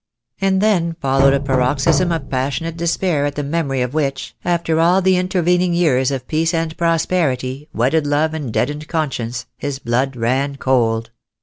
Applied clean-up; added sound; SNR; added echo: none; Knock; 5 dB; none.